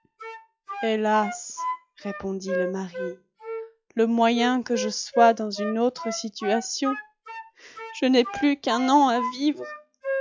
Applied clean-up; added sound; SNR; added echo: classical method log-MMSE.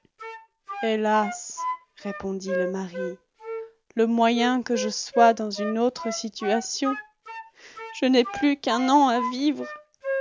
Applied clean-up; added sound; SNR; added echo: none; Wind instrument, woodwind instrument; 9 dB; none.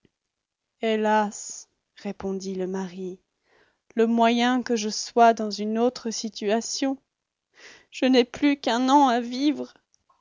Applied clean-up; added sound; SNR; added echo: none; none; none; none.